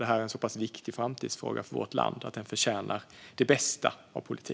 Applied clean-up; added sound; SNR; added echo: none; none; none; none.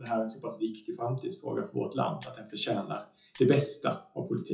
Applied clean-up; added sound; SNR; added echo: classical method WPE with log-MMSE.